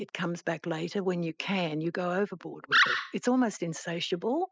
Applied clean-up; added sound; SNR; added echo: classical method spectral subtraction.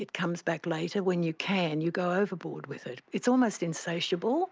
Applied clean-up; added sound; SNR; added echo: none; none; none; none.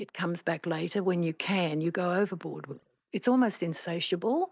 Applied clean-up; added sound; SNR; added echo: neural mask model DeepFilterNet 3.